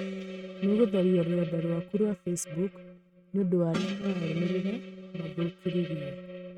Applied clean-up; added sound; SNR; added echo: neural mask model RNNoise.